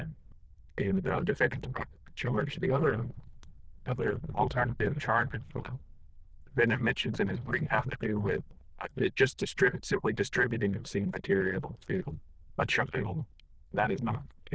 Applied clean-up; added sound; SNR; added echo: neural diffusion model UNIVERSE++.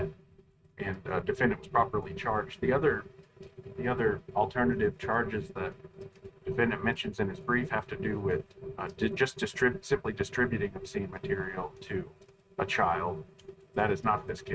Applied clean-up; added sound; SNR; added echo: neural mask model RNNoise.